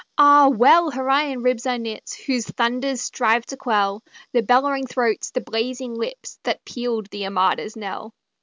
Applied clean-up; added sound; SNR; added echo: none; none; none; none.